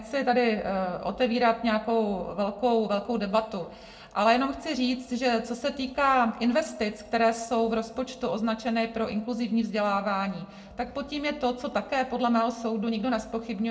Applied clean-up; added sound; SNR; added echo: none; none; none; reverberation time 0.4 s.